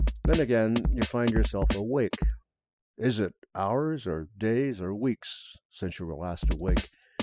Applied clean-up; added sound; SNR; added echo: classical method spectral subtraction.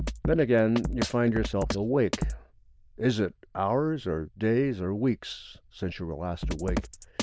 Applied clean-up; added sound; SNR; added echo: neural diffusion model UNIVERSE++.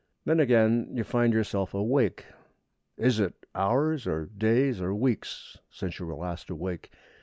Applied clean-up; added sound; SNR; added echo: none; none; none; none.